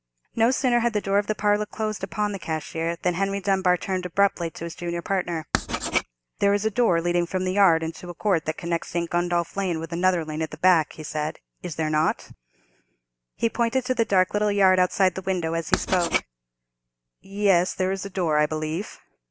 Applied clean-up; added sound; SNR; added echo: none; Writing; 5 dB; none.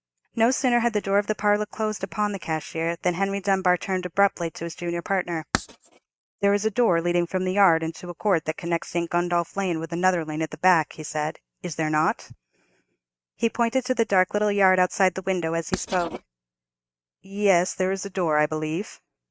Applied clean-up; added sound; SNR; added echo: neural mask model RNNoise.